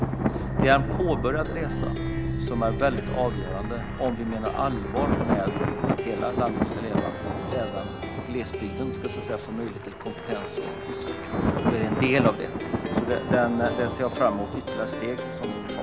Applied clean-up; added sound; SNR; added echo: none; Thunder + Plucked string instrument; 0 dB; none.